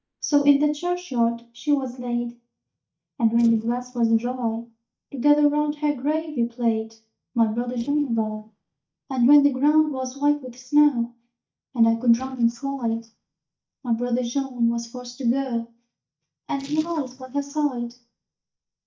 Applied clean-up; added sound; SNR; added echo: neural mask model DeepFilterNet 3.